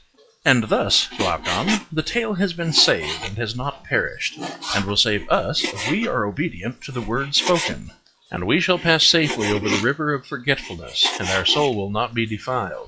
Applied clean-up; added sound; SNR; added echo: classical method log-MMSE.